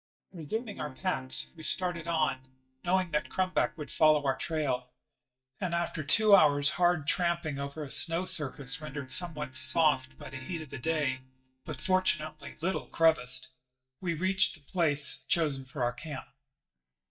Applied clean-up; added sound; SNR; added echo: neural mask model DeepFilterNet 3.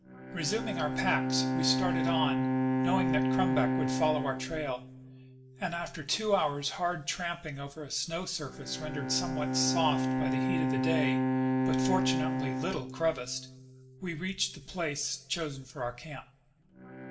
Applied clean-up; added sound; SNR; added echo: none; Bowed string instrument; -1 dB; reverberation time 0.5 s.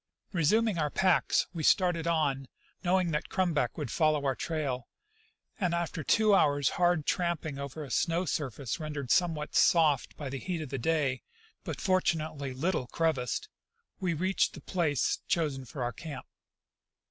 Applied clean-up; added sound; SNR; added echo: none; none; none; none.